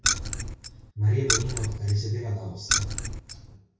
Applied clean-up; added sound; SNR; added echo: none; Keys jangling; -1 dB; reverberation time 0.6 s.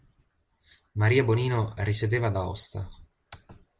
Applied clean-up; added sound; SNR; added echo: none; none; none; none.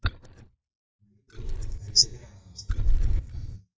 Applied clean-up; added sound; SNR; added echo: neural mask model DeepFilterNet 3.